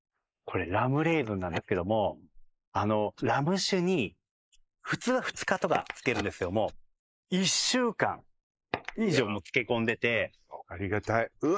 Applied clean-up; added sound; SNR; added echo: neural mask model Resemble Enhance denoiser.